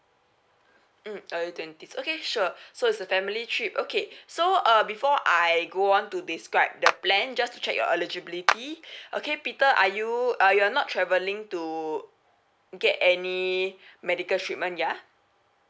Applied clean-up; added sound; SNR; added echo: none; Clapping; 5 dB; none.